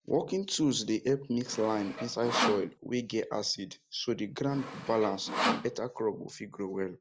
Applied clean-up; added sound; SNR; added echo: none; Sawing; 4 dB; none.